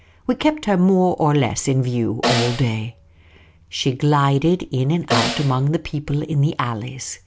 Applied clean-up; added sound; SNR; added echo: none; Snare drum; 6 dB; none.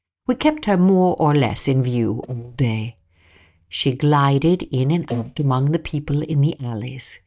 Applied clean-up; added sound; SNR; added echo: neural mask model DeepFilterNet 3.